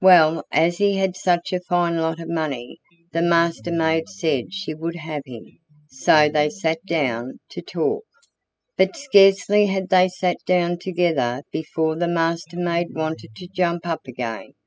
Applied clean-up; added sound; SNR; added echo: classical method spectral subtraction.